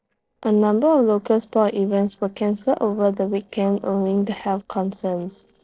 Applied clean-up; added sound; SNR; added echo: neural separator model SepFormer DNS4.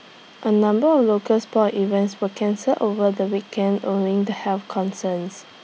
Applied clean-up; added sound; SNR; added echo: none; none; none; none.